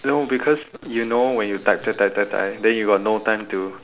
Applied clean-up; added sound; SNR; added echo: none; none; none; none.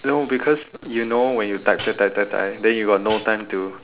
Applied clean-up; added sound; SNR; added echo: none; Hi-hat; 14 dB; none.